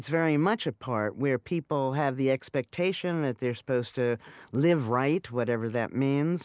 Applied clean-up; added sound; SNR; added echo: none; none; none; none.